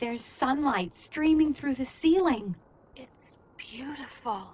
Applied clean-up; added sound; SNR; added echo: none; none; none; none.